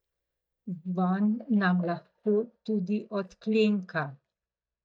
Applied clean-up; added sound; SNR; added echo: neural mask model DeepFilterNet 3.